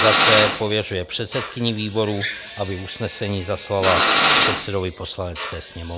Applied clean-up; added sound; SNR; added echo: none; Drill; -1 dB; none.